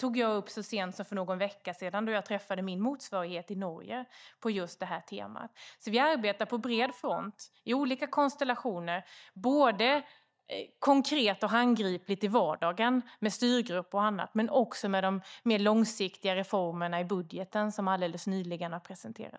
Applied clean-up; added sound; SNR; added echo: neural mask model DeepFilterNet 3.